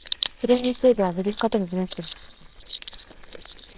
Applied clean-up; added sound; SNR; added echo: neural separator model SepFormer WHAMR!.